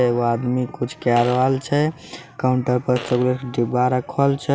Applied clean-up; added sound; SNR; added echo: none; Fart; 18 dB; none.